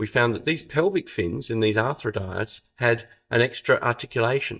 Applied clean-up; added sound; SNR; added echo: neural mask model DeepFilterNet 3.